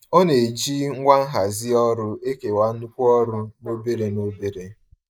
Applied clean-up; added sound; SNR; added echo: neural mask model Resemble Enhance denoiser.